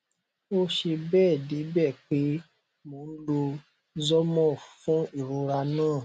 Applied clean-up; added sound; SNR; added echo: none; none; none; none.